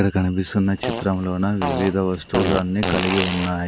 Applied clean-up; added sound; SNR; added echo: none; Fart; 5 dB; none.